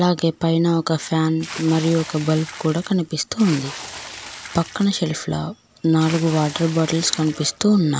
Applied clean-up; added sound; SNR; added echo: none; Water / Splash, splatter; 15 dB; none.